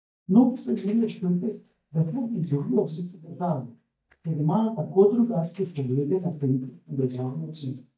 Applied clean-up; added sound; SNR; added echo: neural mask model DeepFilterNet 3.